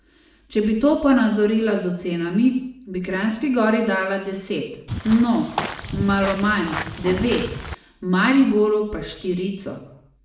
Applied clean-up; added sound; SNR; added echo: none; Walk, footsteps / Bird vocalization, bird call, bird song; 8 dB; reverberation time 0.7 s.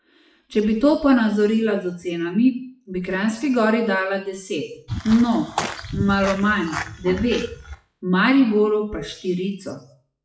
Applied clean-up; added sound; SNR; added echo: classical method WPE with log-MMSE.